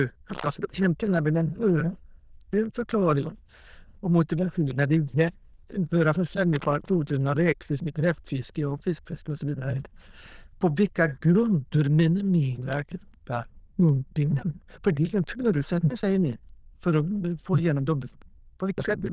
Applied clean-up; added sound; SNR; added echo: neural diffusion model UNIVERSE++.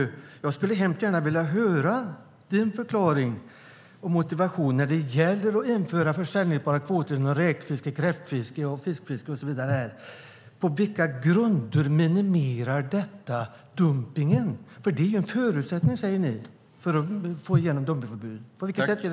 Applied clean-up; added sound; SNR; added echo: none; none; none; none.